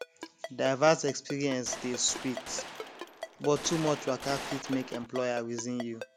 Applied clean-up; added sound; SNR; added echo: none; Ringtone + Gunshot, gunfire; 10 dB; none.